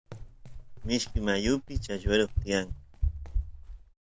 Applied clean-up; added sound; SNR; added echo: none; Run; 2 dB; none.